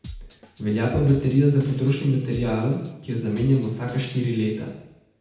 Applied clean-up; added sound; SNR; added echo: none; Drum kit; 19 dB; reverberation time 0.8 s.